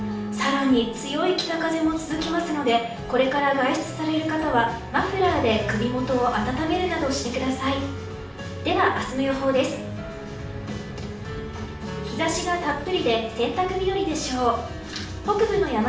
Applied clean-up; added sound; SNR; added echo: none; Wind instrument, woodwind instrument; 19 dB; reverberation time 0.5 s.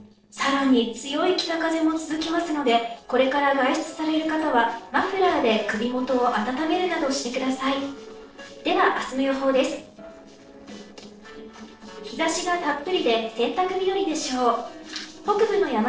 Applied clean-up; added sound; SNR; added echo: neural separator model SepFormer DNS4.